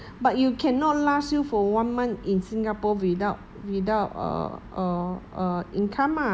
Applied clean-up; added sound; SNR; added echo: none; none; none; none.